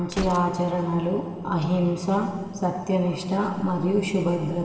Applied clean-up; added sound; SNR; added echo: none; Gunshot, gunfire; 17 dB; reverberation time 2.6 s.